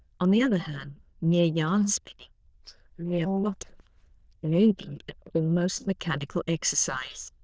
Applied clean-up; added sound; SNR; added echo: neural diffusion model UNIVERSE++.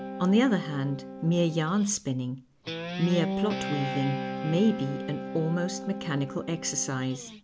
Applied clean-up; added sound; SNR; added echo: none; Guitar; 7 dB; none.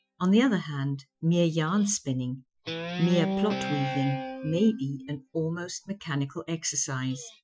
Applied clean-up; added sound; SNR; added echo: classical method Wiener filter.